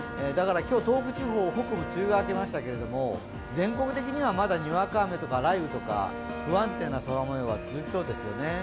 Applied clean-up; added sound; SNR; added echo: none; Bowed string instrument; 11 dB; none.